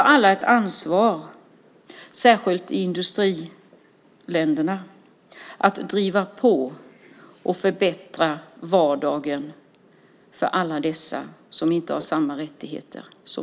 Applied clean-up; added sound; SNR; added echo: none; none; none; none.